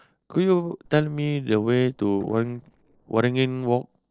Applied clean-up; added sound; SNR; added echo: neural separator model SepFormer DNS4.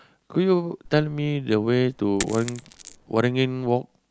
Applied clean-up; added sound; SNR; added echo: none; Coin (dropping); 16 dB; none.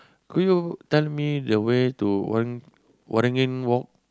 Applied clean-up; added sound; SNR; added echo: none; none; none; none.